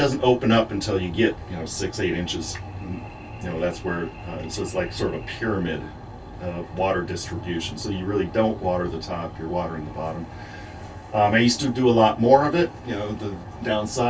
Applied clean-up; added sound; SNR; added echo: none; none; none; reverberation time 0.1 s.